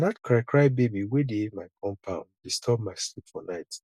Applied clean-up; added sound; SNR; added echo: none; none; none; none.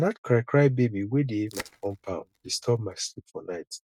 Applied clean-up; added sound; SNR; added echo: neural mask model RNNoise.